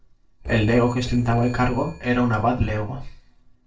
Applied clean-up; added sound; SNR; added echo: neural separator model SepFormer DNS4.